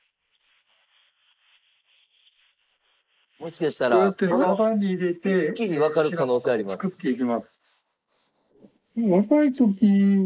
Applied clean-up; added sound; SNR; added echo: neural mask model Resemble Enhance denoiser.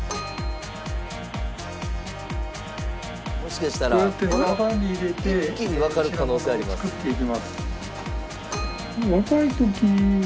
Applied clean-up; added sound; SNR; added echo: none; Keyboard (musical); 19 dB; none.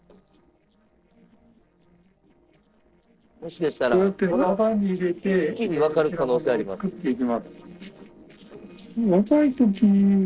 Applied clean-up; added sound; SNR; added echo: neural separator model SepFormer DNS4.